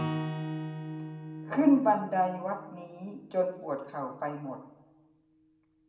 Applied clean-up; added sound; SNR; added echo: none; Acoustic guitar / Strum; 9 dB; reverberation time 0.7 s.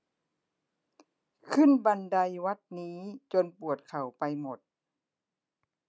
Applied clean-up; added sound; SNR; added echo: none; none; none; none.